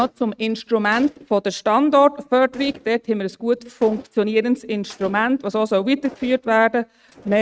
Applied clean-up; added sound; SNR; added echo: neural mask model RNNoise.